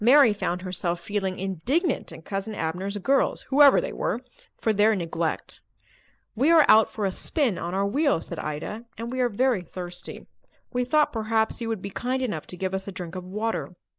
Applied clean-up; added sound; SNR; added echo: neural mask model Resemble Enhance denoiser.